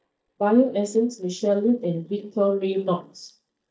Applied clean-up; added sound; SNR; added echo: neural mask model DeepFilterNet 3.